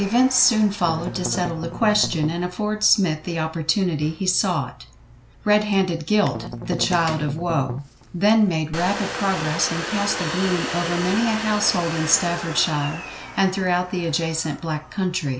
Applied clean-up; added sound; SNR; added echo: none; Strum + Domestic sounds, home sounds; 10 dB; none.